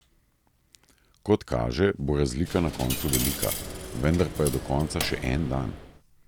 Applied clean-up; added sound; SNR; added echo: none; Coin (dropping); 6 dB; none.